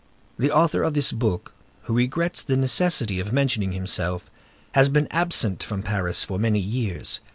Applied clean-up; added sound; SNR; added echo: none; none; none; none.